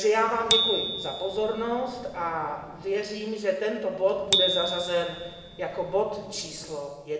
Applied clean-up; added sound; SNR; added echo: none; Bicycle bell; 4 dB; reverberation time 1.1 s.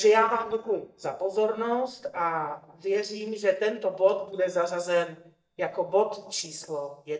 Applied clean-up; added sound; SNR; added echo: neural mask model DeepFilterNet 3.